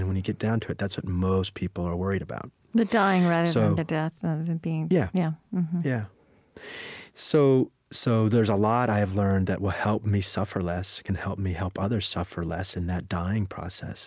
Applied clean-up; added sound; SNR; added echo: none; none; none; none.